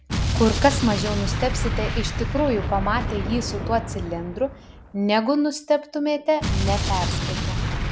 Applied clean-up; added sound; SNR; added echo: none; Explosion; 2 dB; none.